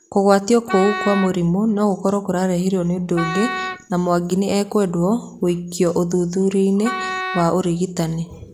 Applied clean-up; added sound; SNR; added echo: none; Wind instrument, woodwind instrument; 9 dB; none.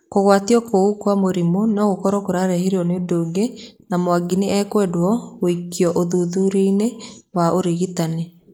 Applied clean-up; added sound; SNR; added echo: neural mask model Resemble Enhance denoiser.